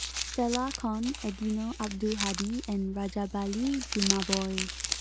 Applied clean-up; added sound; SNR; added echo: none; Crumpling, crinkling; 5 dB; none.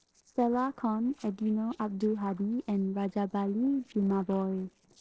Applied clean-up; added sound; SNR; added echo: neural separator model SepFormer DNS4.